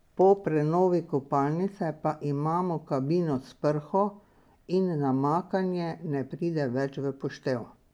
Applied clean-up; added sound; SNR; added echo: none; none; none; none.